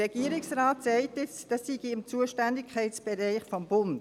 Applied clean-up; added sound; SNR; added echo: none; none; none; none.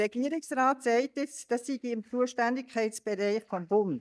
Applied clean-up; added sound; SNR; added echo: neural mask model DeepFilterNet 3.